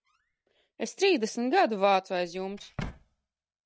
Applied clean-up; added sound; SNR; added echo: neural mask model RNNoise.